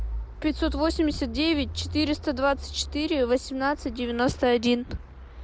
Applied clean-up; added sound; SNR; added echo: none; none; none; none.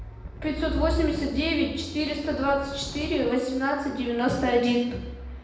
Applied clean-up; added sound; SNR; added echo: none; Wind; 13 dB; reverberation time 0.9 s.